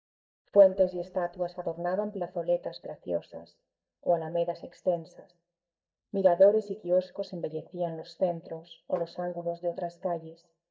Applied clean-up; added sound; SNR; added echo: neural mask model DeepFilterNet 3.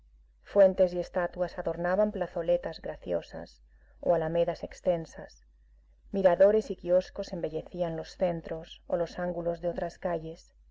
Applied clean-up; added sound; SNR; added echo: none; none; none; none.